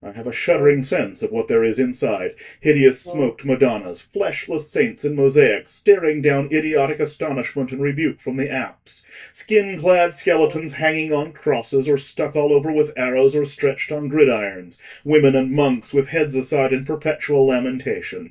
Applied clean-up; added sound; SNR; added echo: neural mask model DeepFilterNet 3.